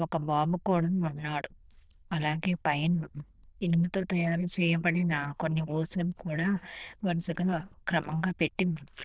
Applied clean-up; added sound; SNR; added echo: neural diffusion model UNIVERSE++.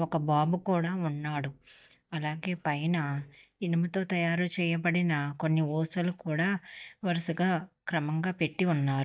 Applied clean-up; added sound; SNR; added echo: neural mask model DeepFilterNet 3.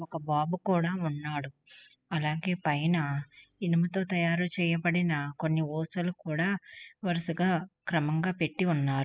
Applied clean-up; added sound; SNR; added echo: classical method spectral subtraction.